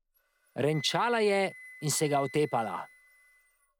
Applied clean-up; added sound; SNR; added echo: none; Wind instrument, woodwind instrument; 19 dB; none.